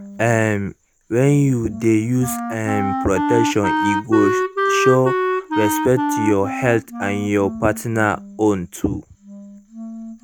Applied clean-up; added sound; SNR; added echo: none; Wind instrument, woodwind instrument; 4 dB; none.